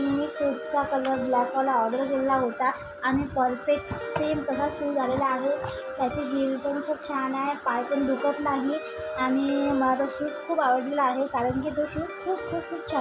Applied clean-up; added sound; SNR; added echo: none; Guitar; 10 dB; none.